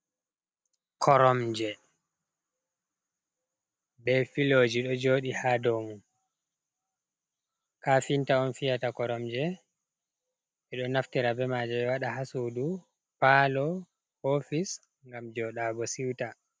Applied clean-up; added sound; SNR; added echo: none; none; none; none.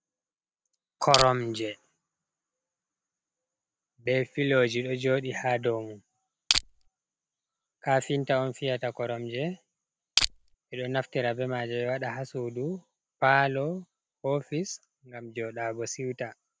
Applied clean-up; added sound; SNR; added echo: none; Crushing; -3 dB; none.